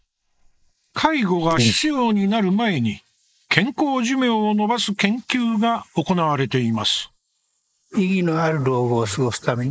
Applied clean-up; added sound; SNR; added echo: neural mask model Resemble Enhance denoiser.